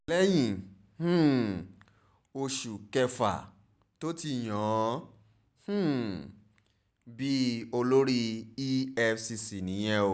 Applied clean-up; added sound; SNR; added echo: none; none; none; none.